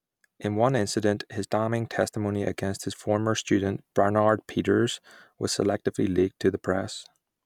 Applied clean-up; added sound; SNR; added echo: none; none; none; none.